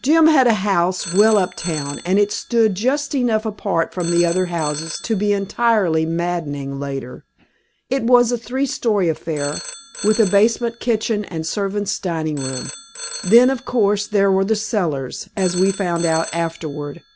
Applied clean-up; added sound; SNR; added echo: none; Telephone; 16 dB; none.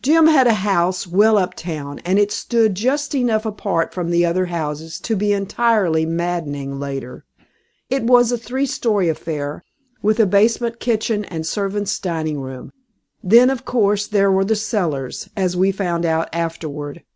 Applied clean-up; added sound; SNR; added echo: none; none; none; none.